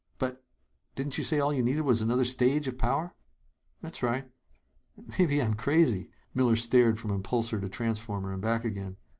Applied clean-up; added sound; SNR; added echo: none; none; none; none.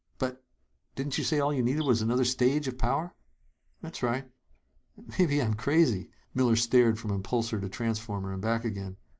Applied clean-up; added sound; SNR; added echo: neural mask model Resemble Enhance denoiser.